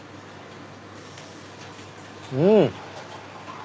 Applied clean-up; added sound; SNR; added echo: none; none; none; none.